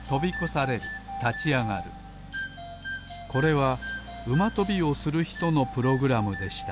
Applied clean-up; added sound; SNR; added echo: none; Accelerating, revving, vroom; 15 dB; none.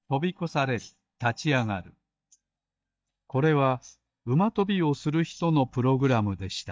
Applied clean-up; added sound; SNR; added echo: neural mask model DeepFilterNet 3.